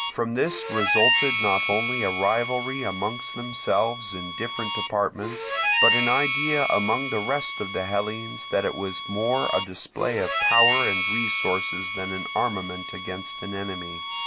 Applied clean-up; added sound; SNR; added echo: none; Harmonica; 0 dB; none.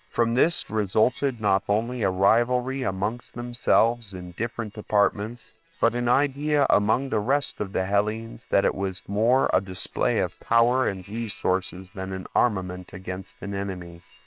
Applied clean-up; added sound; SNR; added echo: neural separator model SepFormer WHAM!.